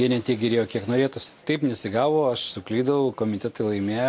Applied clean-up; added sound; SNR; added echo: none; none; none; none.